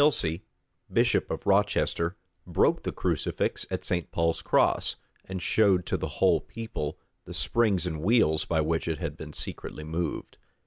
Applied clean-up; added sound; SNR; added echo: none; none; none; none.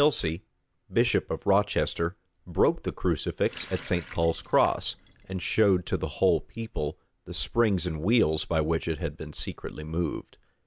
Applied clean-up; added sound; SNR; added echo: none; Water tap, faucet; 19 dB; none.